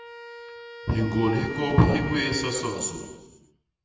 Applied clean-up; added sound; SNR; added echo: none; Wind instrument, woodwind instrument; 13 dB; reverberation time 1.3 s.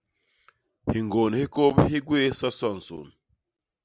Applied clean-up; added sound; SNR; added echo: none; none; none; none.